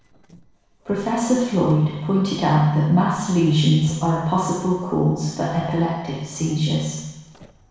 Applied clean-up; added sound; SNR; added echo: neural separator model SepFormer DNS4.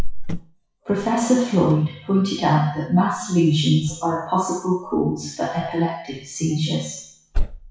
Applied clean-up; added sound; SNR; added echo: classical method WPE with log-MMSE.